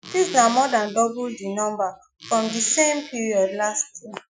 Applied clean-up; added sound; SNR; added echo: classical method Wiener filter.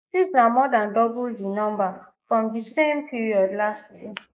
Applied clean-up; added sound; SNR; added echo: neural mask model Resemble Enhance denoiser.